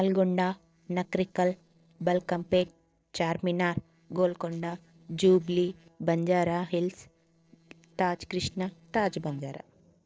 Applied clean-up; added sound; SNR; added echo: neural separator model SepFormer DNS4.